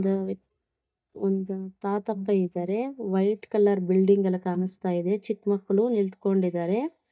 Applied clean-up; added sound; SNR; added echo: neural mask model DeepFilterNet 3.